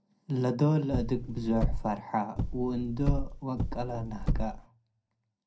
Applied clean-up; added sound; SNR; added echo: none; Car; 0 dB; reverberation time 0.2 s.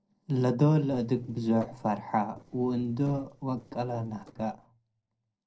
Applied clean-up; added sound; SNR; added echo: neural separator model SepFormer DNS4.